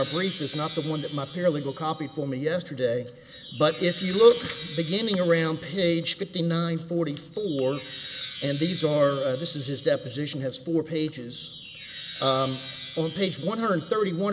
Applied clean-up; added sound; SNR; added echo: none; Wind chime; 2 dB; none.